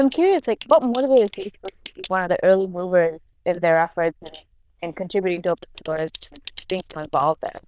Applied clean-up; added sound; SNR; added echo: neural diffusion model UNIVERSE++.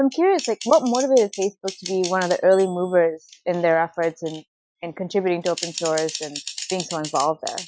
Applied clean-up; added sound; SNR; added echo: classical method Wiener filter.